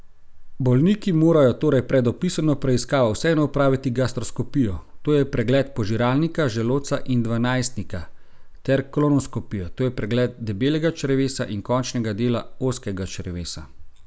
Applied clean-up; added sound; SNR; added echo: none; none; none; none.